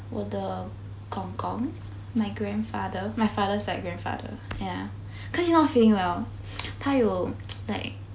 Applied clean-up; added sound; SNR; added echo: none; none; none; none.